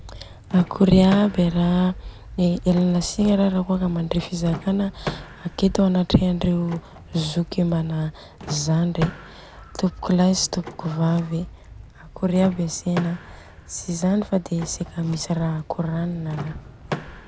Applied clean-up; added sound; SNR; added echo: none; Door / Car; 16 dB; none.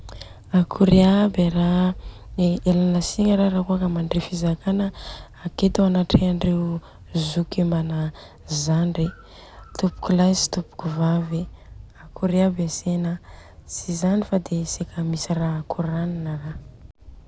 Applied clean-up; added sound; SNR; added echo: none; none; none; none.